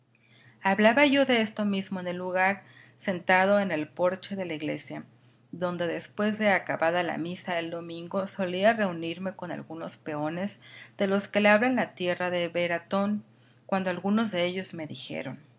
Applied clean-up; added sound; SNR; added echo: none; none; none; none.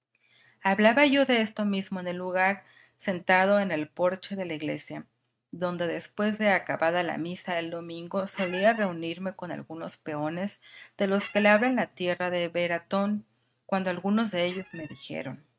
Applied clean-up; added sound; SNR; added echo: neural mask model RNNoise.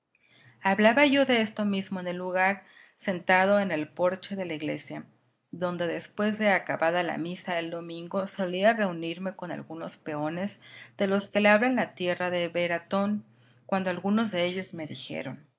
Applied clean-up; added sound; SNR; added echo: neural mask model Resemble Enhance denoiser.